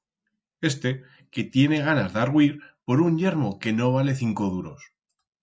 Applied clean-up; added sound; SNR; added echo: none; none; none; none.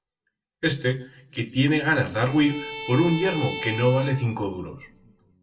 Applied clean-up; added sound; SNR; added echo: none; Bowed string instrument; 11 dB; reverberation time 0.6 s.